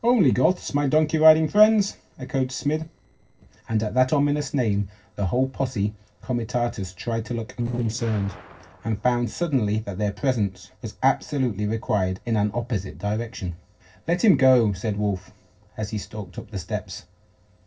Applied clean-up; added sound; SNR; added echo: neural separator model SepFormer DNS4.